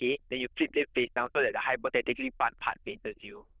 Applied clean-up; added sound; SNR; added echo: neural diffusion model UNIVERSE++.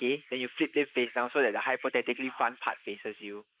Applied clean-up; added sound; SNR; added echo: neural mask model Resemble Enhance denoiser.